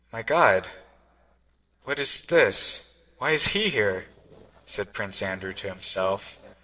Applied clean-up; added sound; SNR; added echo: neural separator model SepFormer DNS4.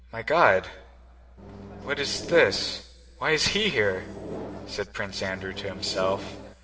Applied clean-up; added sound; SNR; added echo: none; Microwave oven; 11 dB; reverberation time 1.3 s.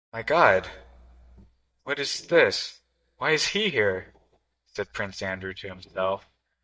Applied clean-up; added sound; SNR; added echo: neural mask model DeepFilterNet 3.